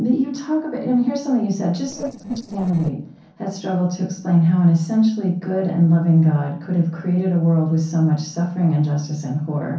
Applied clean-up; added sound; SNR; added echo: neural separator model SepFormer DNS4.